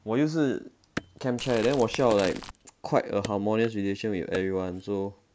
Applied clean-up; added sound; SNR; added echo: none; Wood + Crumpling, crinkling / Crackle; 15 dB; none.